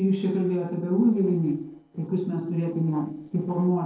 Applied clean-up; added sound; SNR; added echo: neural separator model SepFormer DNS4.